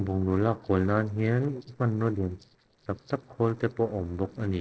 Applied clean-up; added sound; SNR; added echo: neural separator model SepFormer DNS4.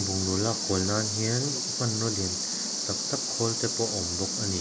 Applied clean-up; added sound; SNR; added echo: none; Cricket; 0 dB; none.